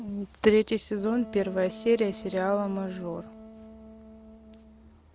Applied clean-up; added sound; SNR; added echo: none; Wind instrument, woodwind instrument; 18 dB; none.